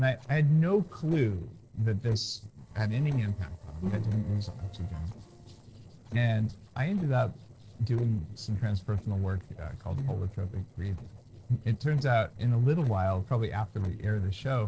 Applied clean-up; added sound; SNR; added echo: neural separator model SepFormer DNS4.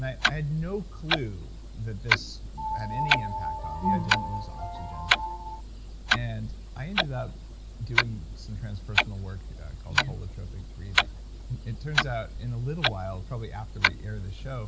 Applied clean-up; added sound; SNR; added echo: none; Piano + Clock; -4 dB; none.